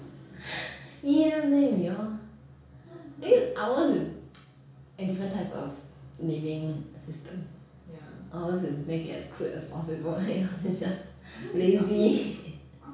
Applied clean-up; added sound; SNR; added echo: none; none; none; reverberation time 0.6 s.